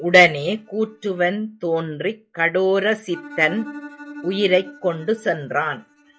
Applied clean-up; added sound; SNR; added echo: classical method log-MMSE.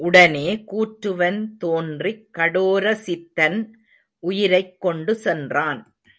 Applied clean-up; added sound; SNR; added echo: none; none; none; none.